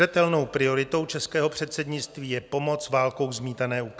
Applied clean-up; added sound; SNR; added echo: none; none; none; none.